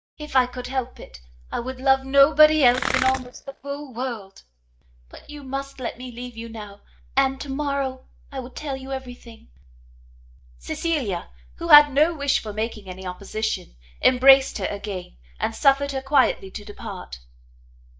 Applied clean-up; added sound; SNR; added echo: neural mask model DeepFilterNet 3.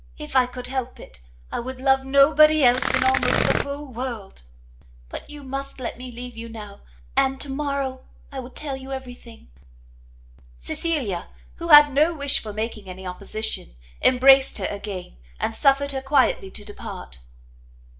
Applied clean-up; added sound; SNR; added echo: none; Tearing; 0 dB; reverberation time 0.3 s.